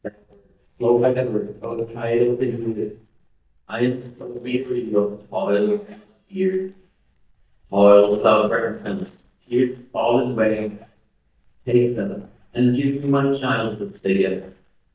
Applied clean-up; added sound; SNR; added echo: neural mask model DeepFilterNet 3.